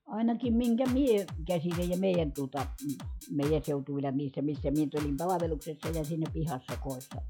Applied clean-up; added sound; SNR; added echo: classical method log-MMSE.